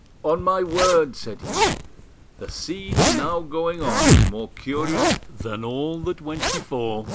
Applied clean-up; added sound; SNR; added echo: none; Zipper (clothing); -2 dB; none.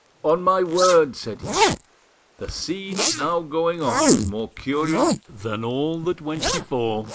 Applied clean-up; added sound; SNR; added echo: neural mask model Resemble Enhance denoiser.